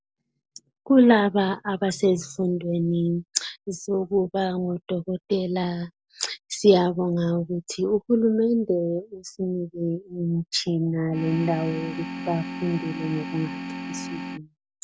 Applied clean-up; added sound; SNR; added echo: none; Organ; 8 dB; none.